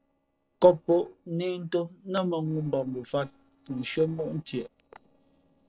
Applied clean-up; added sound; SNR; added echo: neural separator model SepFormer DNS4.